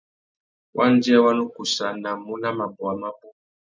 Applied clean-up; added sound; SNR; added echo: none; none; none; none.